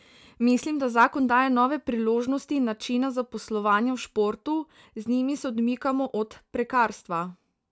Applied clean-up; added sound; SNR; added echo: none; none; none; none.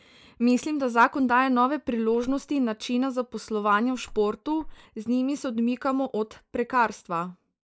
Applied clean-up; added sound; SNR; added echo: neural mask model Resemble Enhance denoiser.